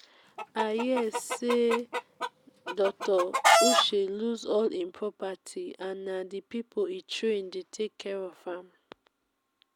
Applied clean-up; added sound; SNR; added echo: none; Chicken, rooster; -3 dB; none.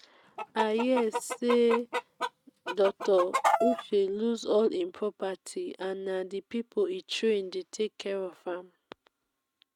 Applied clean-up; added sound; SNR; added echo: neural mask model RNNoise.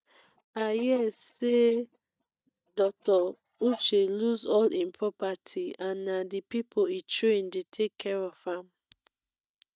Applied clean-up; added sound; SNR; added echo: neural mask model DeepFilterNet 3.